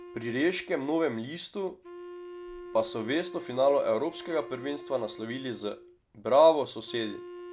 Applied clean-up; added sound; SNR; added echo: none; Wind instrument, woodwind instrument; 16 dB; none.